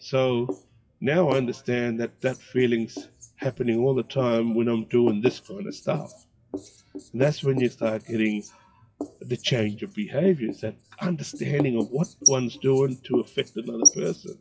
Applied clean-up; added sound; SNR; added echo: classical method WPE with log-MMSE.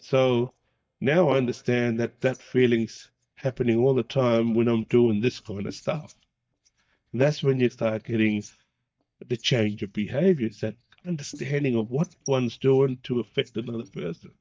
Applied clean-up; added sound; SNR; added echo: neural mask model DeepFilterNet 3.